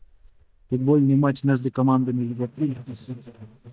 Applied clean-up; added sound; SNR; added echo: neural mask model DeepFilterNet 3.